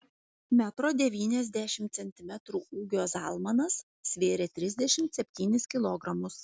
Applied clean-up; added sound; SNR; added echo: none; none; none; none.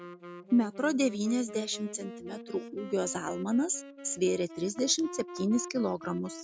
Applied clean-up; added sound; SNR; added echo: none; Wind instrument, woodwind instrument; 14 dB; none.